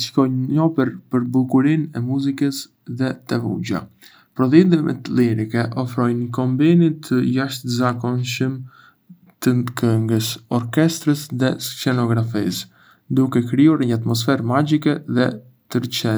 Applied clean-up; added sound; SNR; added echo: none; none; none; none.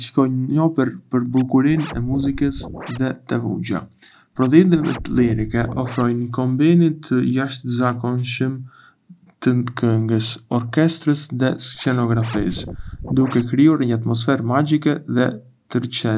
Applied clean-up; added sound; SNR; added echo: none; Scratching (performance technique); 13 dB; none.